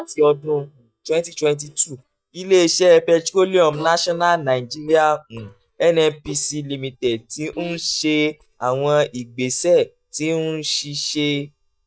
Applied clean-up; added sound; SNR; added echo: neural mask model DeepFilterNet 3.